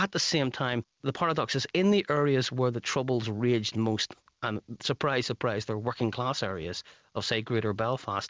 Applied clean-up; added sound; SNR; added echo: none; none; none; none.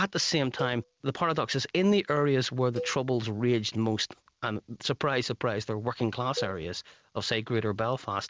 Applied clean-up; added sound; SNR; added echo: none; Cowbell; 14 dB; none.